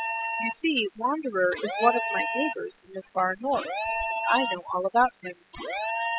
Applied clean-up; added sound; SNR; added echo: classical method spectral subtraction.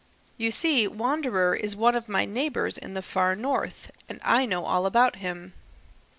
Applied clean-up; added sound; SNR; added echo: none; none; none; none.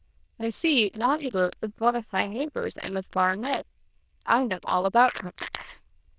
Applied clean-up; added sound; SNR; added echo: neural diffusion model UNIVERSE++.